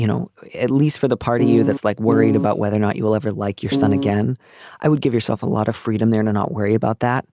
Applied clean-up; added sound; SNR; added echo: none; Piano; 0 dB; none.